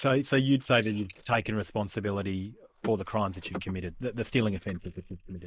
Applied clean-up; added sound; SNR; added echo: neural mask model Resemble Enhance denoiser.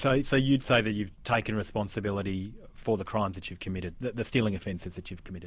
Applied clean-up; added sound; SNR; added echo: none; none; none; none.